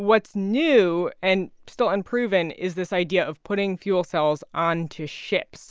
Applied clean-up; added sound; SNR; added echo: none; none; none; none.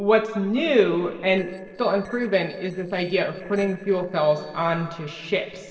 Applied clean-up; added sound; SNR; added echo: neural separator model SepFormer DNS4.